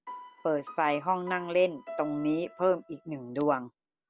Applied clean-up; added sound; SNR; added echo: none; Piano; 16 dB; none.